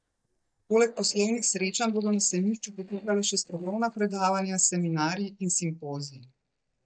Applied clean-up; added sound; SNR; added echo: neural mask model DeepFilterNet 3.